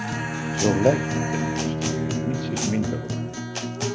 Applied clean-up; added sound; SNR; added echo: none; Bowed string instrument + Guitar; -2 dB; none.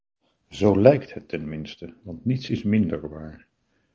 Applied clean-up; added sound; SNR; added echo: none; none; none; none.